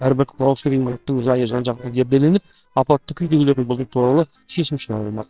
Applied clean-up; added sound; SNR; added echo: neural separator model SepFormer WHAMR!.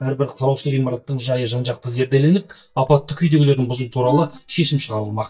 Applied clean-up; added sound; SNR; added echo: neural mask model DeepFilterNet 3.